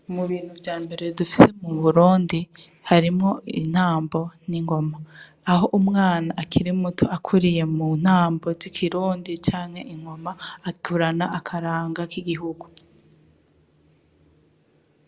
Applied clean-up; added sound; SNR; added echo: none; none; none; none.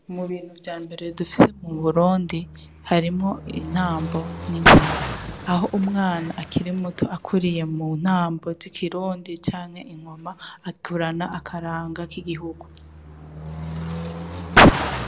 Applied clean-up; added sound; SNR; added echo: none; Car; 0 dB; none.